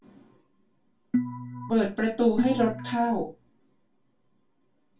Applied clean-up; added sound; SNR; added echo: none; Organ; 3 dB; reverberation time 0.2 s.